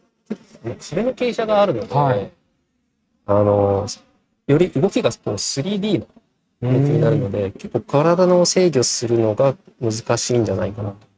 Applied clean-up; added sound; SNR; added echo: neural mask model RNNoise.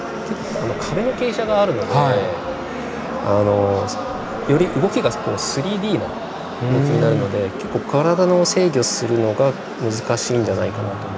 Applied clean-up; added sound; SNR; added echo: none; Growling; 16 dB; none.